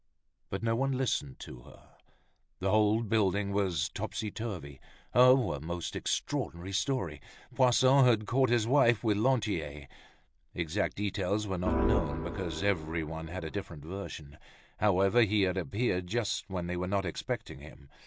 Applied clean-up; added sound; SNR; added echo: none; Organ; 2 dB; none.